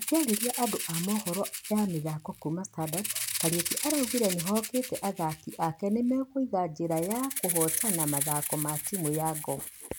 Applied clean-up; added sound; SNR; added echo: none; Rattle (instrument); 4 dB; none.